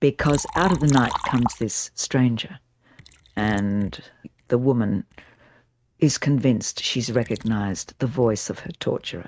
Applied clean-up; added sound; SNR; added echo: neural mask model RNNoise.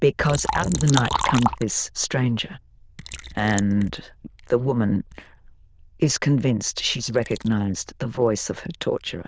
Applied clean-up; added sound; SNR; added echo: neural diffusion model UNIVERSE++.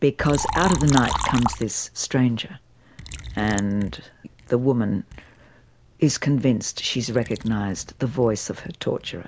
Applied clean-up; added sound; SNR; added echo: none; Liquid; 10 dB; none.